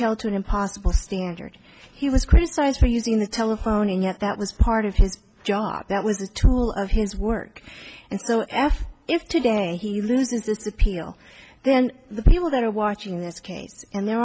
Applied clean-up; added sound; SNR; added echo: none; none; none; none.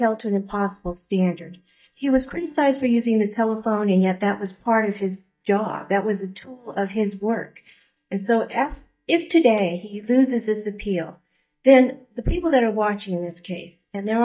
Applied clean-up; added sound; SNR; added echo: neural mask model DeepFilterNet 3.